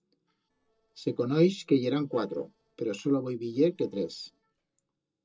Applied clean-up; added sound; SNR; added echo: neural separator model SepFormer DNS4.